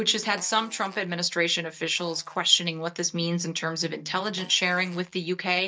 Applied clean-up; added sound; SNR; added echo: neural mask model DeepFilterNet 3.